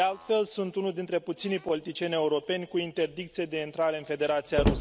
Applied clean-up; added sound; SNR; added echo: none; Slam; 8 dB; none.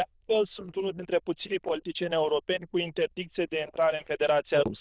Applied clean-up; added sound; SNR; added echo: neural diffusion model UNIVERSE++.